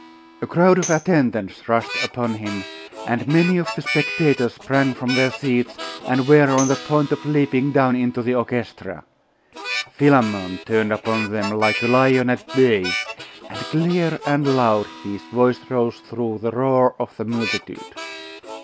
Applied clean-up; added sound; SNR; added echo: none; Tambourine + Harmonica; 11 dB; none.